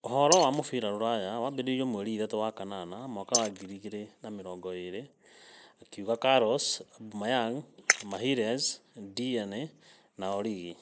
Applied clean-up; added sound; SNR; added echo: neural mask model Resemble Enhance denoiser.